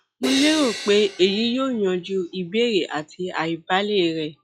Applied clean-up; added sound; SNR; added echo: classical method log-MMSE.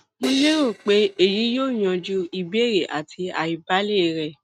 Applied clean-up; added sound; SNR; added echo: neural mask model RNNoise.